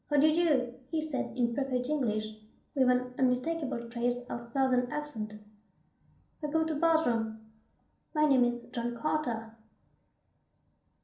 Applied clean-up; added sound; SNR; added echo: none; none; none; reverberation time 0.6 s.